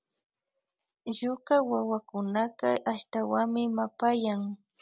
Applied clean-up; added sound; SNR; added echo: none; none; none; none.